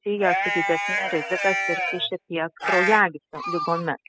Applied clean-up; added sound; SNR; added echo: classical method spectral subtraction.